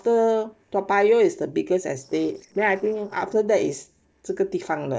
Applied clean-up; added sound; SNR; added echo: neural separator model SepFormer DNS4.